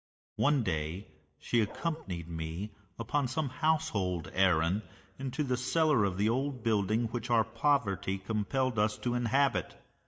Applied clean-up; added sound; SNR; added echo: neural mask model DeepFilterNet 3.